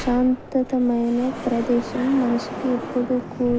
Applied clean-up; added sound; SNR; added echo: none; Sliding door; 11 dB; none.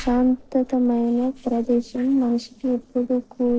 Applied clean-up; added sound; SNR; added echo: neural separator model SepFormer DNS4.